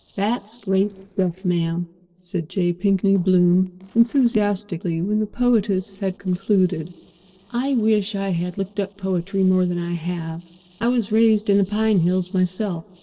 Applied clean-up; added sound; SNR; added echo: neural separator model SepFormer DNS4.